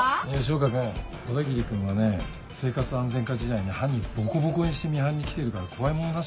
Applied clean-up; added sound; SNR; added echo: none; none; none; none.